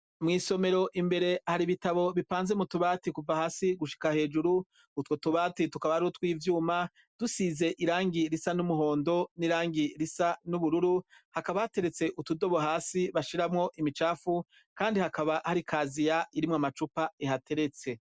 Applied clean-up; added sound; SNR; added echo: none; none; none; none.